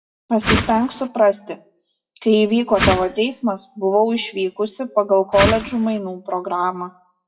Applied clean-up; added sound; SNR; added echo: classical method WPE with log-MMSE.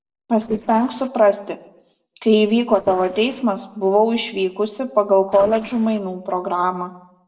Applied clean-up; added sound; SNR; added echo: neural separator model SepFormer DNS4.